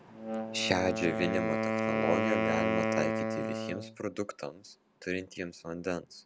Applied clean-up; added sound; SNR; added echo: none; Wind instrument, woodwind instrument; -1 dB; none.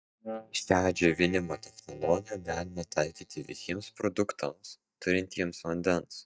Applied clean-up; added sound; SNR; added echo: neural mask model DeepFilterNet 3.